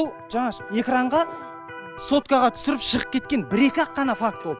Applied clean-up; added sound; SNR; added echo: none; Electric guitar; 14 dB; none.